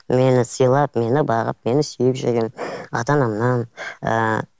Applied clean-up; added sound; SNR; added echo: none; none; none; none.